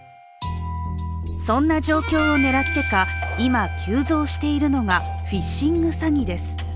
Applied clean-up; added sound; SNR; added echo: none; Harmonica; 11 dB; none.